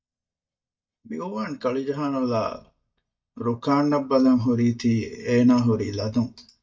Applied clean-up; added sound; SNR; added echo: neural mask model DeepFilterNet 3.